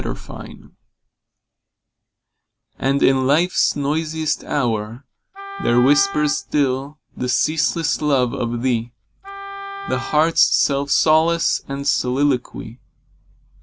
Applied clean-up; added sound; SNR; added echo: none; Wind instrument, woodwind instrument; 12 dB; none.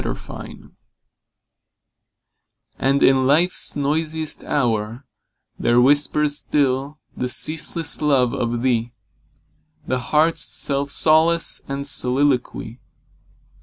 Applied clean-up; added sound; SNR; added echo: none; none; none; none.